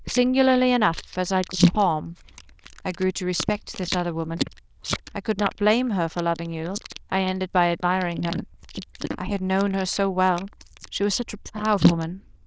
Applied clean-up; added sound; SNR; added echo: neural diffusion model UNIVERSE++.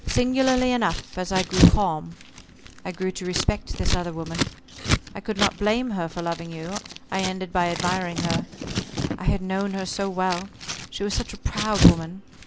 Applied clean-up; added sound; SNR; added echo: none; Scissors; 1 dB; none.